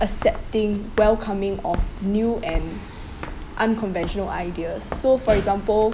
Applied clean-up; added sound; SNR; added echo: none; Walk, footsteps; 8 dB; none.